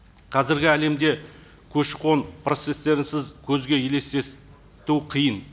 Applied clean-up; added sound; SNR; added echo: none; none; none; none.